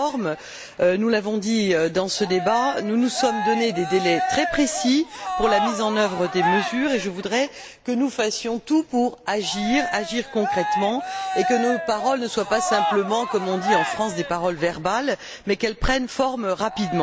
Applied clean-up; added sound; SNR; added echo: none; Cheering; 6 dB; none.